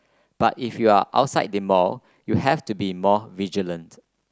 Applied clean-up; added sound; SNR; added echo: none; none; none; none.